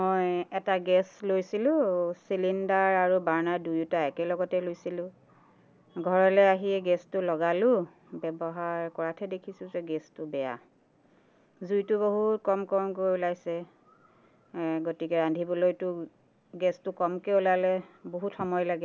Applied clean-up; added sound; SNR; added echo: none; none; none; none.